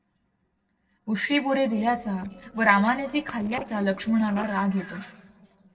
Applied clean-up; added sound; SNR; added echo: neural separator model SepFormer DNS4.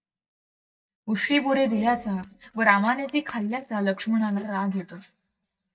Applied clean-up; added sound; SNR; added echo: neural mask model DeepFilterNet 3.